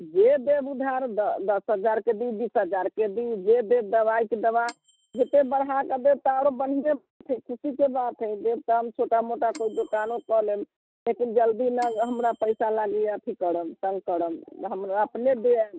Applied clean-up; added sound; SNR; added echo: neural mask model RNNoise.